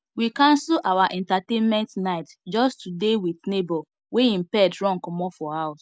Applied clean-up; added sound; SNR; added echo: none; none; none; none.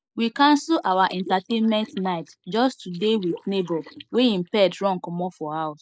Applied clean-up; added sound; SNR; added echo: neural mask model Resemble Enhance denoiser.